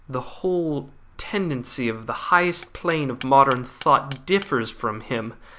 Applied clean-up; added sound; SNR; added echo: none; Hammer; 17 dB; none.